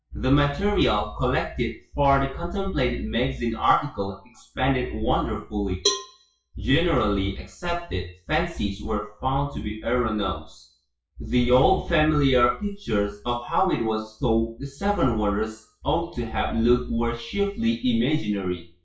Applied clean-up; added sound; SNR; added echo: classical method WPE with log-MMSE.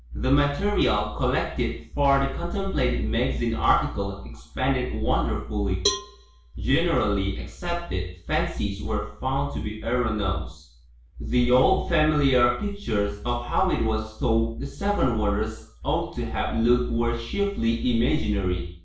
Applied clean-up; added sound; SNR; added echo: none; Cowbell; 10 dB; reverberation time 0.5 s.